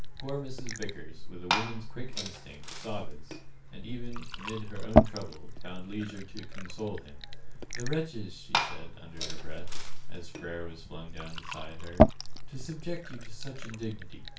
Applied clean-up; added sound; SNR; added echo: none; Liquid; 0 dB; reverberation time 0.3 s.